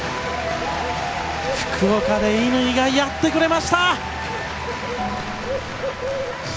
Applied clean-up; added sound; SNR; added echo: none; Gong + Bird; 10 dB; none.